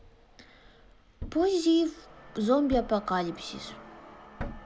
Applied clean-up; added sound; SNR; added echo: none; Thump, thud; 15 dB; none.